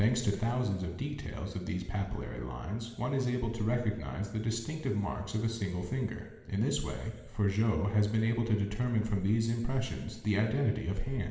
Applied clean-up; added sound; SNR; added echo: none; none; none; reverberation time 1.1 s.